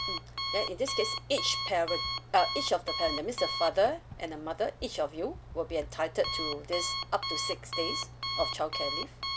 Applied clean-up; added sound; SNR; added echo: none; Alarm; 4 dB; none.